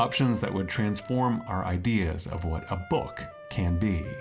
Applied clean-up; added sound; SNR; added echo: none; Wind instrument, woodwind instrument; 17 dB; reverberation time 0.4 s.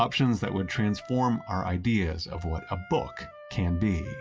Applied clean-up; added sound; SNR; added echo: classical method WPE with log-MMSE.